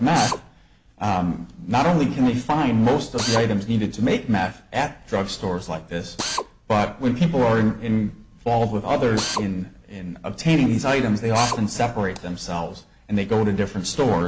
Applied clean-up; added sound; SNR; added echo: none; Drill; 14 dB; none.